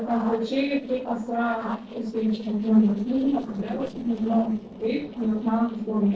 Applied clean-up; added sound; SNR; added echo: neural separator model SepFormer DNS4.